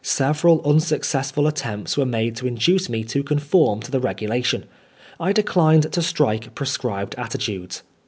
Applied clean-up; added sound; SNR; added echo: none; none; none; none.